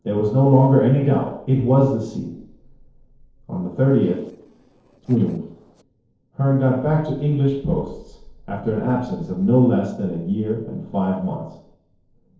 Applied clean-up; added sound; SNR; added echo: neural separator model SepFormer DNS4.